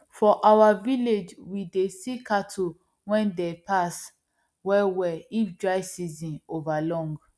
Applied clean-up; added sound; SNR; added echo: none; none; none; none.